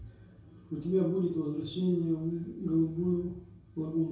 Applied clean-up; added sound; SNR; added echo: none; none; none; reverberation time 0.6 s.